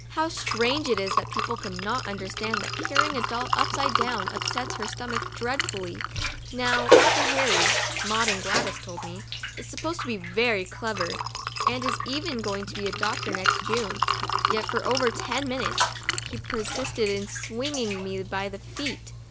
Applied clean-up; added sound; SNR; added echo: none; Liquid + Bathtub (filling or washing); -3 dB; none.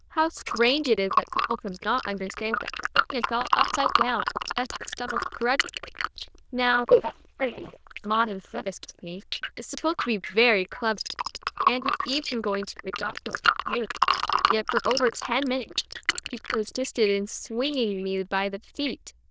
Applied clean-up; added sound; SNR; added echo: neural diffusion model UNIVERSE++.